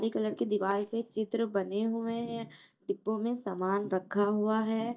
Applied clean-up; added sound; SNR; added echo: neural mask model DeepFilterNet 3.